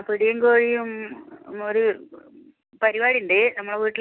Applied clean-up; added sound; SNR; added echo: none; none; none; none.